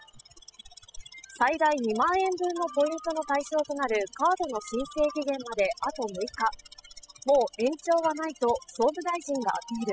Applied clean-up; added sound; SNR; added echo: classical method spectral subtraction.